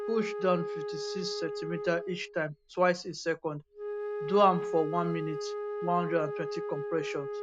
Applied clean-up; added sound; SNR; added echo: none; Wind instrument, woodwind instrument; 5 dB; none.